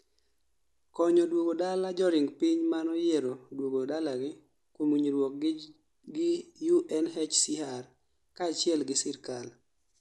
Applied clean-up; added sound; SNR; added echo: none; none; none; none.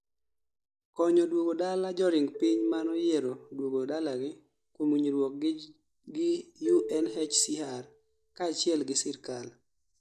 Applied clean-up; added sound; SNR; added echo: neural mask model DeepFilterNet 3.